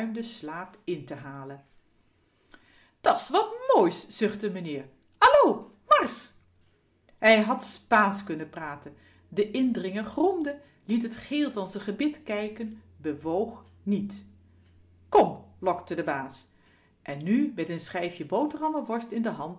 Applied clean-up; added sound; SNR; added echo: none; none; none; none.